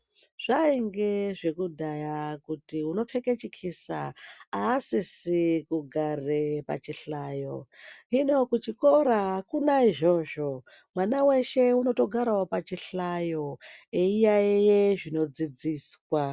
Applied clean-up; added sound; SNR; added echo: none; none; none; none.